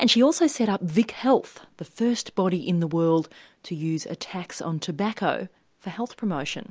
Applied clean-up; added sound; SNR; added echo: none; none; none; none.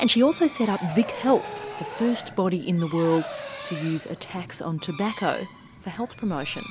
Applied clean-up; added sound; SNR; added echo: none; Drill; 10 dB; none.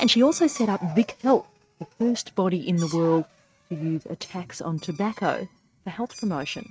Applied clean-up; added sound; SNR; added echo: neural mask model RNNoise.